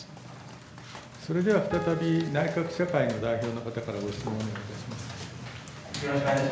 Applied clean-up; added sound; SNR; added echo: none; Piano; 11 dB; none.